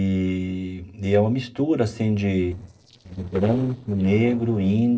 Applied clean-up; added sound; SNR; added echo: neural separator model SepFormer DNS4.